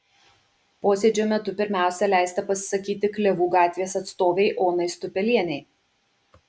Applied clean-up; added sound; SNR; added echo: none; none; none; none.